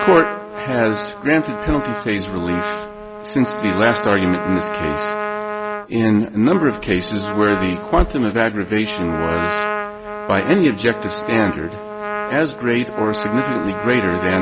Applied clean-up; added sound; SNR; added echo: none; Trumpet; 7 dB; none.